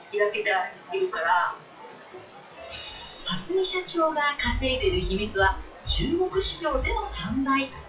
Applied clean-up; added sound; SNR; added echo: classical method WPE with log-MMSE.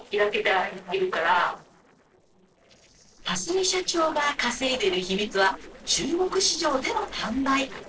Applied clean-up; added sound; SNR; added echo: neural separator model SepFormer DNS4.